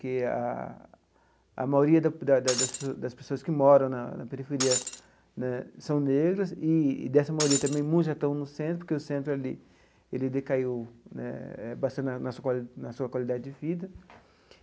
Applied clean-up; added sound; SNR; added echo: none; Shatter; 2 dB; none.